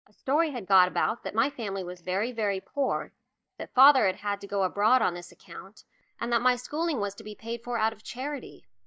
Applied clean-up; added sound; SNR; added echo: neural mask model DeepFilterNet 3.